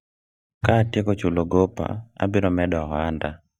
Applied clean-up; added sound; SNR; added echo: neural mask model DeepFilterNet 3.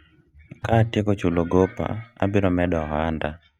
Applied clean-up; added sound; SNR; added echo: neural mask model RNNoise.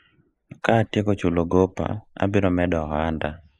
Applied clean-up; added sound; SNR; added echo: neural mask model Resemble Enhance denoiser.